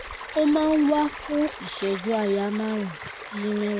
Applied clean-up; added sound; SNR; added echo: none; Stream; 12 dB; none.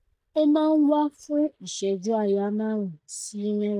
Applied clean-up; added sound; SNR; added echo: neural mask model DeepFilterNet 3.